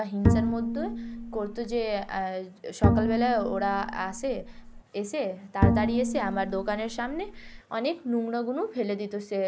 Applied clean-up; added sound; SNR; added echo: none; Bowed string instrument; -2 dB; none.